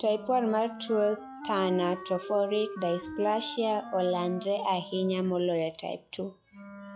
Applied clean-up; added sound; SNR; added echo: classical method log-MMSE.